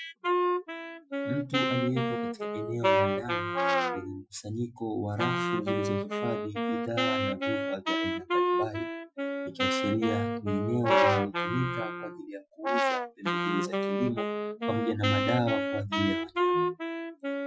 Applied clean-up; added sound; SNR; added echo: classical method Wiener filter.